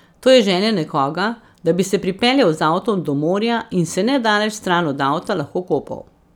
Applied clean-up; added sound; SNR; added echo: none; none; none; none.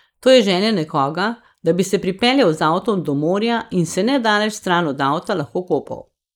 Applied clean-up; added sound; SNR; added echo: neural mask model Resemble Enhance denoiser.